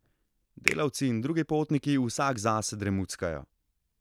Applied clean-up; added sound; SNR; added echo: none; Finger snapping; 8 dB; none.